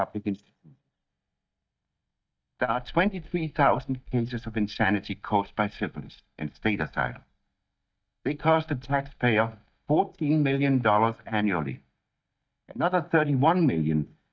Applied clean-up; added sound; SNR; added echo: neural mask model DeepFilterNet 3.